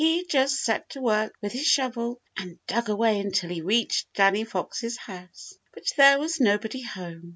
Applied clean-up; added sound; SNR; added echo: none; none; none; none.